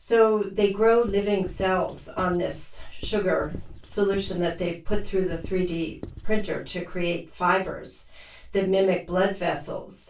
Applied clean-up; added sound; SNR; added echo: none; Writing; 16 dB; reverberation time 0.2 s.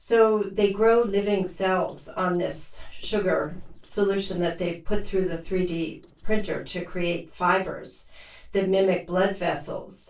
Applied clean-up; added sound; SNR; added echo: neural separator model SepFormer DNS4.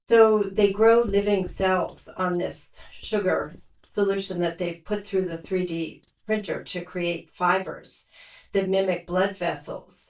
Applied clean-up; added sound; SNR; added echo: neural mask model DeepFilterNet 3.